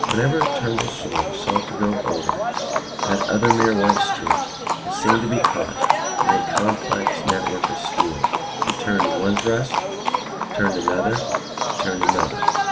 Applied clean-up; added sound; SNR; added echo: none; Livestock, farm animals, working animals; -3 dB; reverberation time 2.0 s.